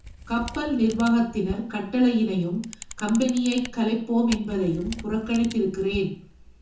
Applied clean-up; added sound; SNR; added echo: none; Camera; 16 dB; reverberation time 0.6 s.